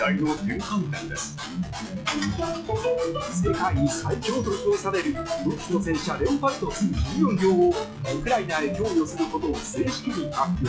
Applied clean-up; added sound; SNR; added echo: classical method log-MMSE.